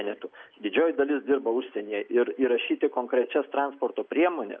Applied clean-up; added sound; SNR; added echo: none; none; none; none.